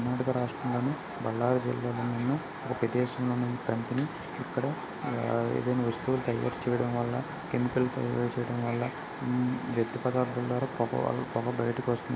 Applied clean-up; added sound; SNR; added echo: none; none; none; none.